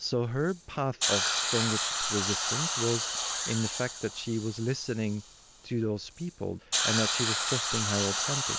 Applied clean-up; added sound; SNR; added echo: none; Hiss; 0 dB; none.